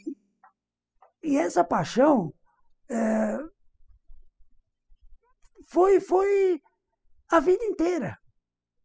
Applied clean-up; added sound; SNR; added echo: classical method spectral subtraction.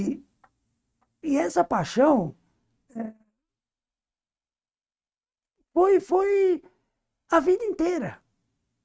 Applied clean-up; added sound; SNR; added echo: neural mask model RNNoise.